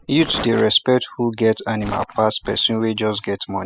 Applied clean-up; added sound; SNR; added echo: classical method spectral subtraction.